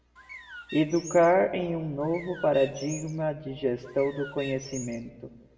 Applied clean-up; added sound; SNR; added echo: none; Bird; 16 dB; reverberation time 1.0 s.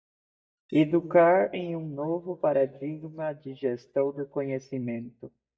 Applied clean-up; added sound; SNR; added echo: neural mask model DeepFilterNet 3.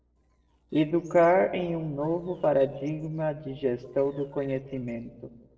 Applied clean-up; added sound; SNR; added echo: neural separator model SepFormer DNS4.